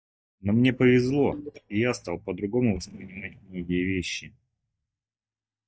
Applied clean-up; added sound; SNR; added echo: neural mask model DeepFilterNet 3.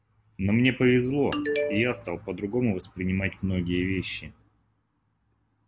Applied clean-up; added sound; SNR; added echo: none; none; none; none.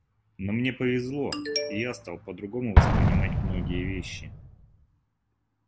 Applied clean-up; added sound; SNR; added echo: none; Explosion; -4 dB; none.